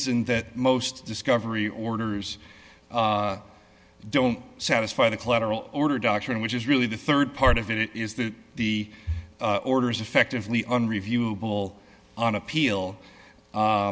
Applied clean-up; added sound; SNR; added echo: none; none; none; none.